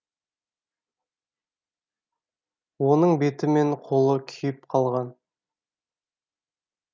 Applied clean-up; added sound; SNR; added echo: none; none; none; none.